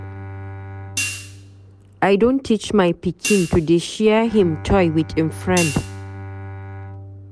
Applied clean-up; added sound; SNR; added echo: none; Bowed string instrument + Hi-hat; 10 dB; none.